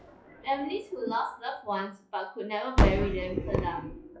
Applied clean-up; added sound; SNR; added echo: classical method log-MMSE.